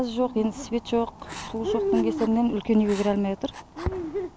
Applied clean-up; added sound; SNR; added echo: none; Writing; 19 dB; none.